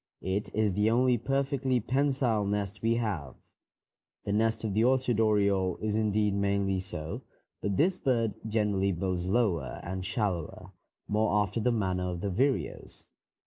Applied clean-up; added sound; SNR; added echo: none; none; none; none.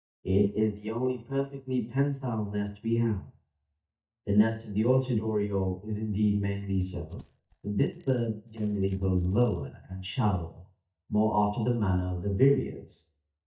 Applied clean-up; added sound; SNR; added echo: neural mask model DeepFilterNet 3.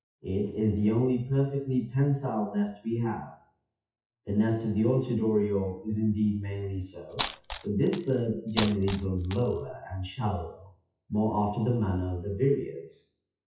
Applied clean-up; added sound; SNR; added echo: classical method WPE with log-MMSE.